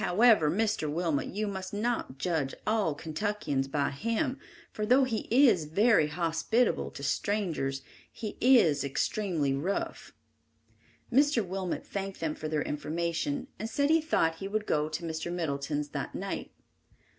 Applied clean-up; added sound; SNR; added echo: none; none; none; none.